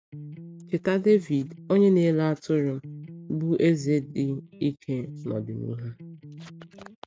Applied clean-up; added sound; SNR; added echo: neural mask model RNNoise.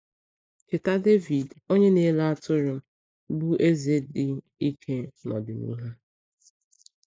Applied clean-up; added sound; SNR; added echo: neural mask model Resemble Enhance denoiser.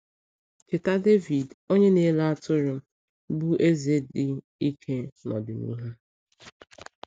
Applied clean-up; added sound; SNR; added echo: none; none; none; none.